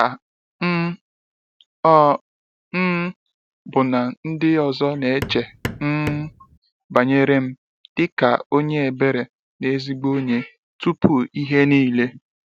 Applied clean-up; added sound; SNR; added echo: none; Hammer; 11 dB; none.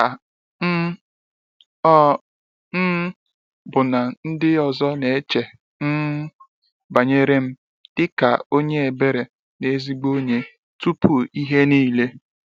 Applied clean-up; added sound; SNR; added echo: none; none; none; none.